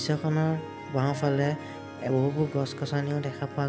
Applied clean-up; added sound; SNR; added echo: none; Harp; 13 dB; none.